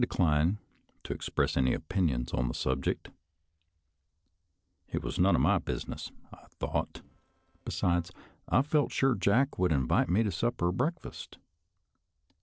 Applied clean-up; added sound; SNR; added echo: neural separator model SepFormer DNS4.